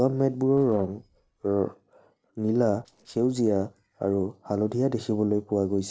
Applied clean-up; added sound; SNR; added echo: neural separator model SepFormer DNS4.